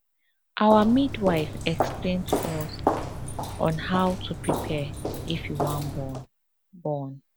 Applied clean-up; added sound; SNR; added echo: none; Walk, footsteps; 4 dB; none.